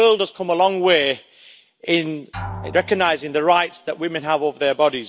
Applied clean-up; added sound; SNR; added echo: none; Drum; 20 dB; none.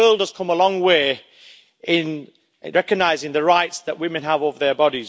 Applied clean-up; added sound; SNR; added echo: none; none; none; none.